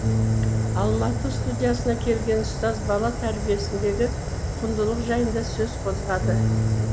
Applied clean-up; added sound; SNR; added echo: none; Fire + Bass guitar; -2 dB; none.